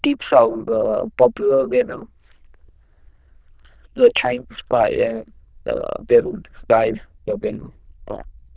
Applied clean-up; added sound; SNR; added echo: neural diffusion model UNIVERSE++.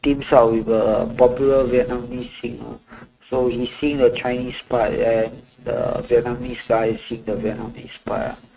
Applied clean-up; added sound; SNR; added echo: neural mask model RNNoise.